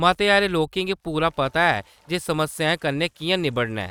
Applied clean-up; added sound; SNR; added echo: neural mask model RNNoise.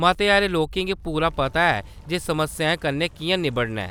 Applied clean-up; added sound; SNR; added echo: none; Wind; 19 dB; none.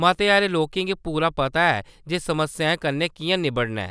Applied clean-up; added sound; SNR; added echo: none; none; none; none.